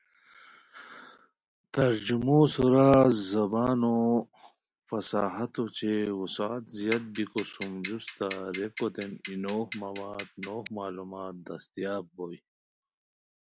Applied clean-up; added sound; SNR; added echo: none; Clock; 9 dB; none.